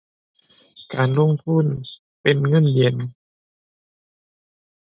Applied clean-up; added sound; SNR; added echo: none; none; none; none.